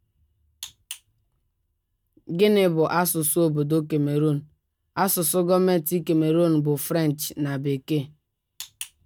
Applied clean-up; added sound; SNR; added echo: none; none; none; none.